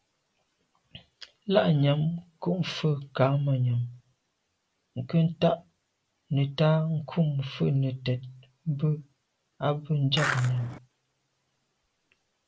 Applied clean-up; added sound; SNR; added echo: none; Skateboard; 3 dB; none.